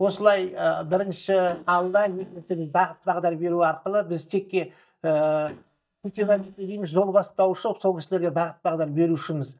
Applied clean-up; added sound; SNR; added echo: neural mask model DeepFilterNet 3.